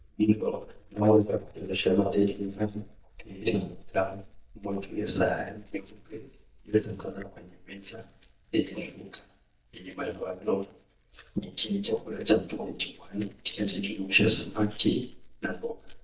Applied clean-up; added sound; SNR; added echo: neural mask model DeepFilterNet 3.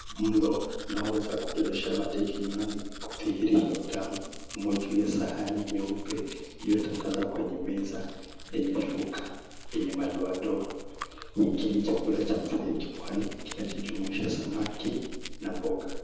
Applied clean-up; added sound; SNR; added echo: none; Domestic sounds, home sounds; 9 dB; reverberation time 1.1 s.